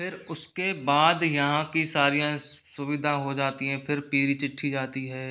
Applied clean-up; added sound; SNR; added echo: none; none; none; none.